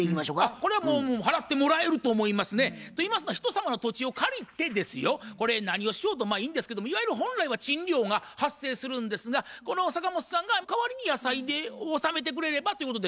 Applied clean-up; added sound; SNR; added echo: none; none; none; none.